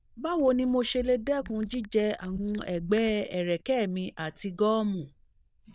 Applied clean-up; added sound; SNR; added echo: neural diffusion model UNIVERSE++.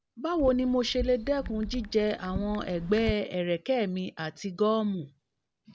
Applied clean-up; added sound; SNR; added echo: none; Chatter / Chirp, tweet / Car passing by / Typing; 11 dB; none.